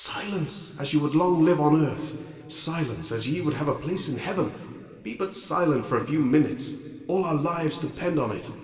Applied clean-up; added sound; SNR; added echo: none; none; none; reverberation time 2.3 s.